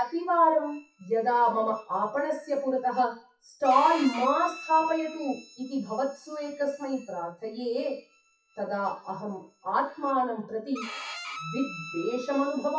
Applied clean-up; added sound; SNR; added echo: classical method WPE with log-MMSE.